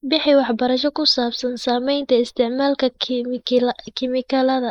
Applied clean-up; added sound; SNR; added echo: neural mask model Resemble Enhance denoiser.